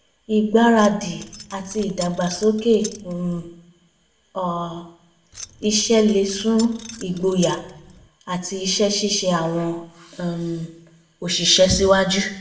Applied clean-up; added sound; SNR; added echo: none; Keys jangling; 18 dB; reverberation time 0.6 s.